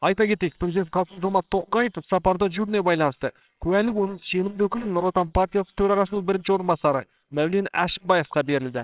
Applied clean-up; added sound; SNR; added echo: neural separator model SepFormer WHAMR!.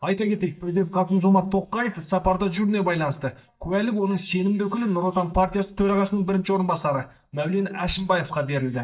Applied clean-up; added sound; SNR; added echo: neural mask model DeepFilterNet 3.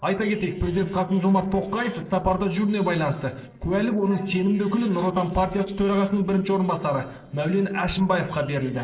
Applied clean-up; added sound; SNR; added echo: neural separator model SepFormer DNS4.